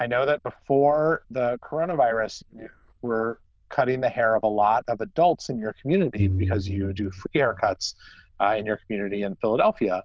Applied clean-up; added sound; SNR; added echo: neural diffusion model UNIVERSE++.